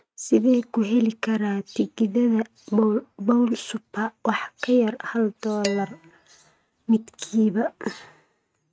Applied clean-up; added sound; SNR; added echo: neural mask model RNNoise.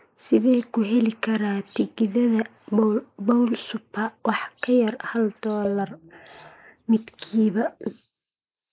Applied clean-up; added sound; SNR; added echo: neural mask model Resemble Enhance denoiser.